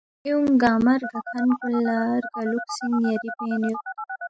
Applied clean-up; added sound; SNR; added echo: classical method Wiener filter.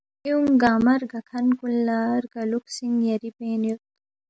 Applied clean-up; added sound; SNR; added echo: none; none; none; none.